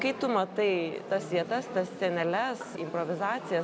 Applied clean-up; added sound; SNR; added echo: none; none; none; none.